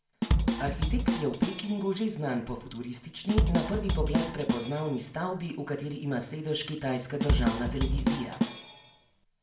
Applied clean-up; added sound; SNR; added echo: none; Drum kit; -3 dB; reverberation time 0.6 s.